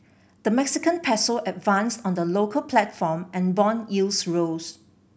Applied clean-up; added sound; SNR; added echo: none; none; none; none.